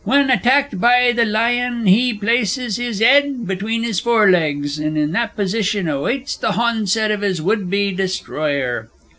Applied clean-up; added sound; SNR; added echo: none; none; none; none.